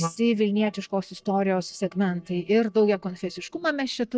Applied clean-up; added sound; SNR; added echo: neural mask model DeepFilterNet 3.